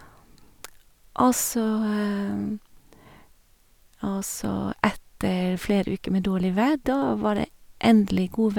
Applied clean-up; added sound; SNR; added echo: none; none; none; none.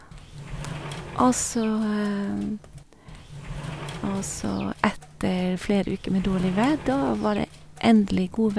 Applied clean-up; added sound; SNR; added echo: none; Sliding door; 13 dB; none.